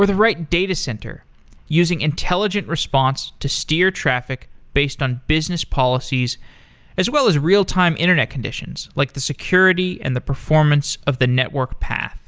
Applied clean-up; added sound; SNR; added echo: none; none; none; none.